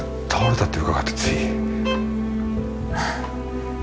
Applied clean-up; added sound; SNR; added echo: none; Bowed string instrument; 12 dB; none.